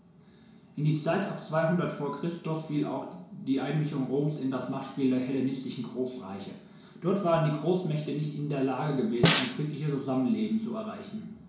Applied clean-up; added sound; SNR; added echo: none; Snare drum; 0 dB; reverberation time 0.6 s.